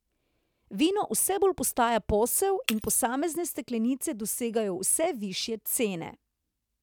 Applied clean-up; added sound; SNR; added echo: none; Shatter; 15 dB; none.